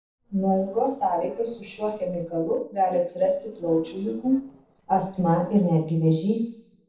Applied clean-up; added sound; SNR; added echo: neural separator model SepFormer DNS4.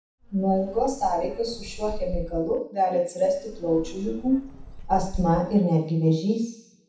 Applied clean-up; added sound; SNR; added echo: none; Insect; 10 dB; reverberation time 0.7 s.